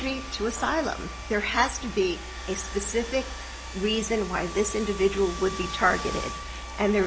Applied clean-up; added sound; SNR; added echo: none; Domestic sounds, home sounds; 11 dB; none.